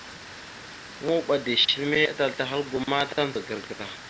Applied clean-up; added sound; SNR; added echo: none; Water; 15 dB; none.